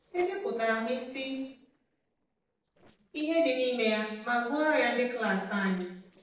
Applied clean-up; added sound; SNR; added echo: neural separator model SepFormer DNS4.